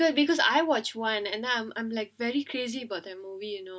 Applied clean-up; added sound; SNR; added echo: none; none; none; none.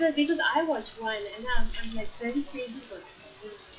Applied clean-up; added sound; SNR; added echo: classical method log-MMSE.